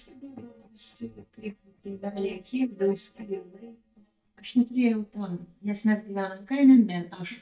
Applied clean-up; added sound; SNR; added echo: neural mask model DeepFilterNet 3.